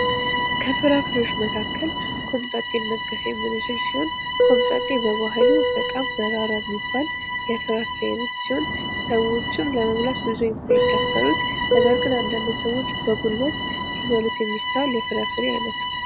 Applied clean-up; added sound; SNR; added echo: none; Fixed-wing aircraft, airplane + Bowed string instrument; -1 dB; none.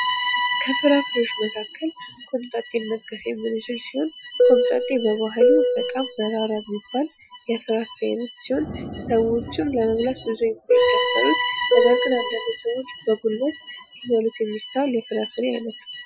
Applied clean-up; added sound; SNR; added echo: classical method Wiener filter.